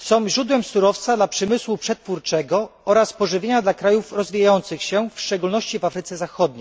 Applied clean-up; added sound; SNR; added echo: none; none; none; none.